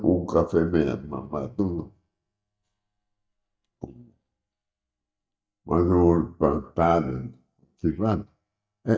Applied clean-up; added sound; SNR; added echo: neural mask model DeepFilterNet 3.